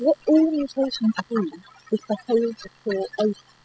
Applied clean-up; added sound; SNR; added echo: classical method spectral subtraction.